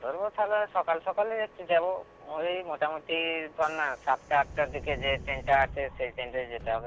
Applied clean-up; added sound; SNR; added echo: none; Subway, metro, underground; 16 dB; none.